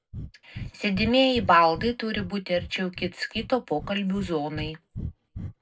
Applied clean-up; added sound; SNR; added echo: none; Breathing; 13 dB; reverberation time 0.3 s.